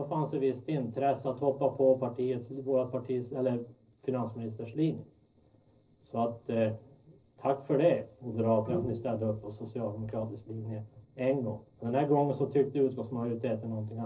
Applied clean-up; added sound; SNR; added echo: neural separator model SepFormer DNS4.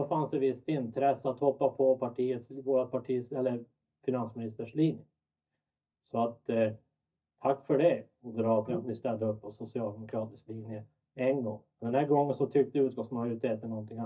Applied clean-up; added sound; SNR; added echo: neural mask model DeepFilterNet 3.